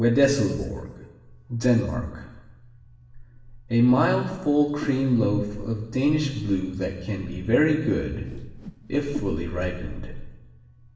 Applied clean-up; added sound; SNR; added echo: none; Whoosh, swoosh, swish; 15 dB; reverberation time 1.1 s.